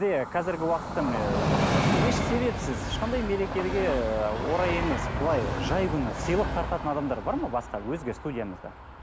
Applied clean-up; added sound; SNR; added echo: none; Train; 1 dB; none.